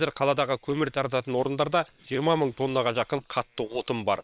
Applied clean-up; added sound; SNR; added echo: neural separator model SepFormer WHAM!.